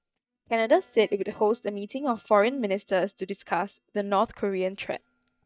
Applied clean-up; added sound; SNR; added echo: neural mask model DeepFilterNet 3.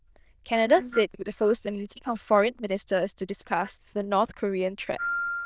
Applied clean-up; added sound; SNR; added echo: neural diffusion model UNIVERSE++.